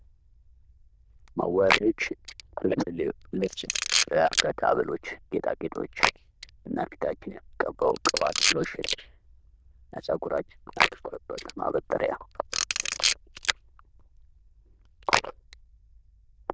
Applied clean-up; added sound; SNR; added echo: neural diffusion model UNIVERSE++.